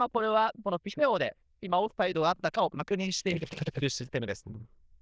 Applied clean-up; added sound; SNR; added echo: neural diffusion model UNIVERSE++.